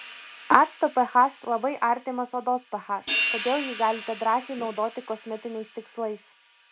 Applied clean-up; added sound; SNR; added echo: none; Hi-hat; 9 dB; none.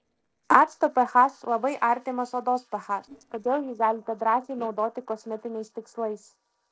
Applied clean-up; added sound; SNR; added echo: neural separator model SepFormer DNS4.